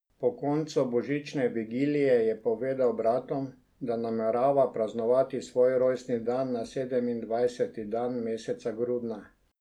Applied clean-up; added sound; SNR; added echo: none; none; none; none.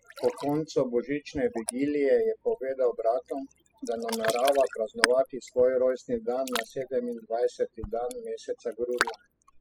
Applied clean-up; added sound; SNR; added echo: classical method spectral subtraction.